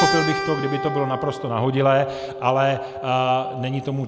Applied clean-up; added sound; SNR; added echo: none; Keyboard (musical); 6 dB; none.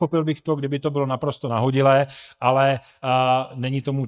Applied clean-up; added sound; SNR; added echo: neural mask model DeepFilterNet 3.